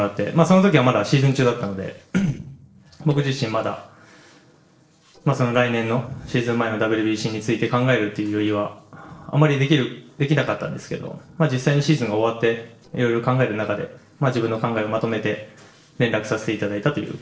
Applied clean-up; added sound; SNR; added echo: neural separator model SepFormer DNS4.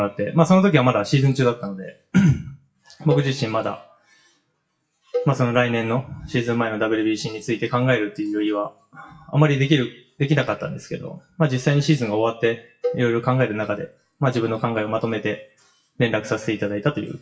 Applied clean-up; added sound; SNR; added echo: classical method WPE with log-MMSE.